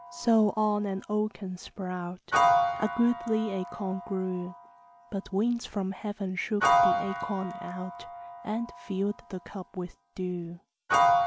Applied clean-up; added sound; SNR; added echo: none; Piano; 0 dB; none.